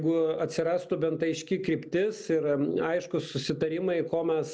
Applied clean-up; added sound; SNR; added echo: none; none; none; none.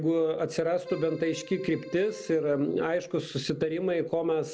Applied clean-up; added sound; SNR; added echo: none; Keyboard (musical); 20 dB; none.